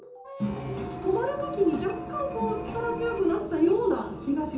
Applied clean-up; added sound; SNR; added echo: none; Squeak; 14 dB; reverberation time 0.6 s.